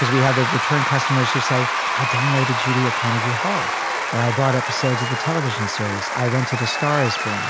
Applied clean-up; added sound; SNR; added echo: none; Applause / Crowd / Cheering; 1 dB; none.